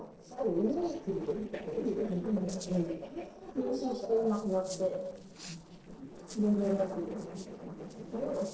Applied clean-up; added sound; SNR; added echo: neural separator model SepFormer DNS4.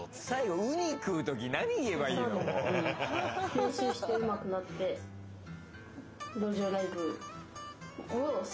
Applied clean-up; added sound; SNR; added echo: none; none; none; none.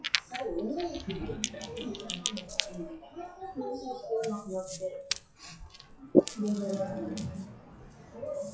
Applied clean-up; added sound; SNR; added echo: classical method WPE with log-MMSE.